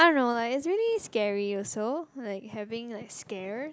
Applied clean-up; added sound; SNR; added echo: none; none; none; none.